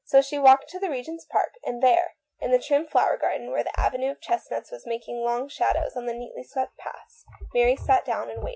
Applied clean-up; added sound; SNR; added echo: none; none; none; none.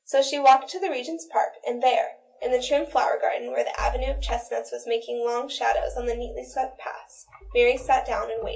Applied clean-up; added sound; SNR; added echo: none; none; none; reverberation time 0.2 s.